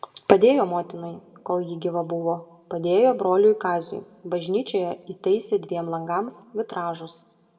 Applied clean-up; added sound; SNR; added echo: none; none; none; reverberation time 0.9 s.